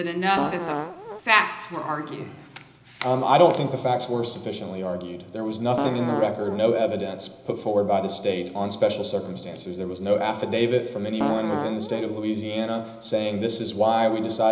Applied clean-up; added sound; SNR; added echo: none; Fart; 5 dB; reverberation time 0.8 s.